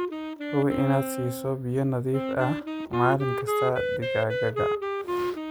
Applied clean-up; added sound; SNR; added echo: none; Wind instrument, woodwind instrument; 1 dB; none.